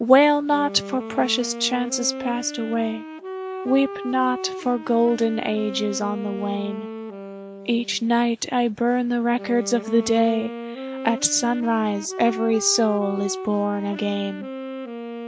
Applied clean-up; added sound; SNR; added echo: none; Wind instrument, woodwind instrument; 11 dB; none.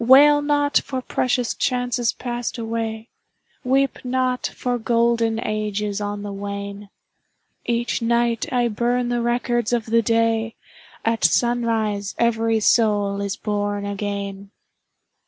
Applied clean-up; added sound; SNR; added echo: none; none; none; none.